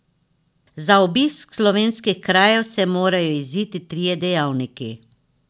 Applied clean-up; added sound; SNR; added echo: none; none; none; none.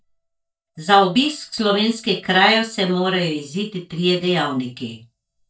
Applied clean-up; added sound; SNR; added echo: neural mask model DeepFilterNet 3.